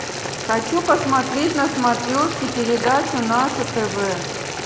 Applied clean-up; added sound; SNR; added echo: none; Boiling; 6 dB; reverberation time 0.9 s.